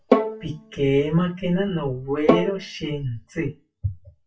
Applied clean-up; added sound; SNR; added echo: classical method WPE with log-MMSE.